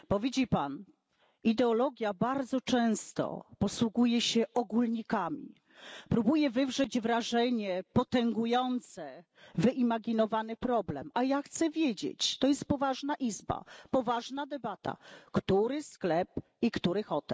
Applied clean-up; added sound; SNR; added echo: none; none; none; none.